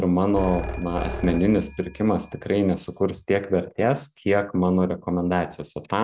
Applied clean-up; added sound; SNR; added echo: none; Telephone; 11 dB; none.